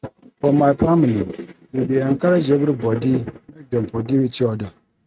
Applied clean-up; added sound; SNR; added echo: neural mask model RNNoise.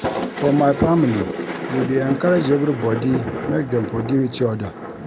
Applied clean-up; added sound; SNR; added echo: none; Thunder; 7 dB; none.